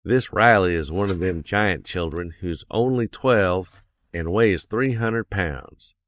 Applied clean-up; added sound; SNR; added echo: neural mask model DeepFilterNet 3.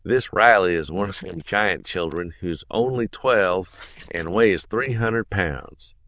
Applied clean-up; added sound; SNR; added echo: neural diffusion model UNIVERSE++.